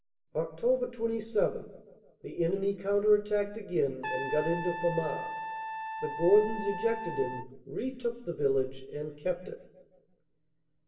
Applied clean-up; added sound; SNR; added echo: none; Trumpet; 6 dB; reverberation time 1.0 s.